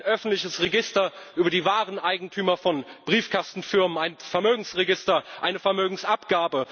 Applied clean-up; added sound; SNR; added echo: none; none; none; none.